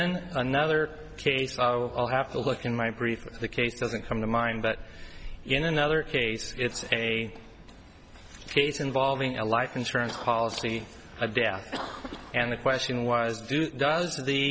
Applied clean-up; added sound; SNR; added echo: none; Cough + Wind; 16 dB; none.